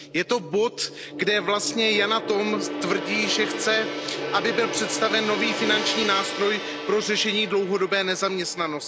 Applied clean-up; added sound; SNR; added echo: none; Gong; 6 dB; none.